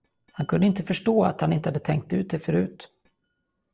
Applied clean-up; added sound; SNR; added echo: neural separator model SepFormer DNS4.